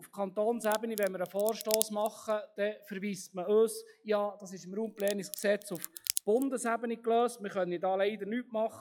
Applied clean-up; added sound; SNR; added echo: classical method log-MMSE.